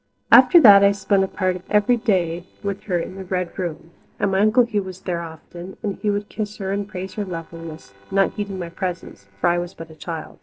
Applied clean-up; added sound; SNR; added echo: neural separator model SepFormer DNS4.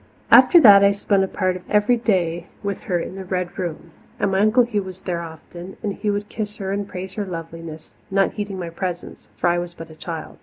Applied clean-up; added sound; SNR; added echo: none; none; none; none.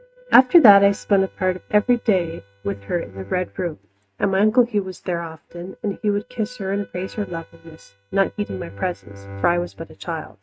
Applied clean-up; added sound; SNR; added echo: neural mask model RNNoise.